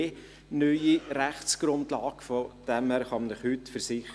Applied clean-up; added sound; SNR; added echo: none; none; none; none.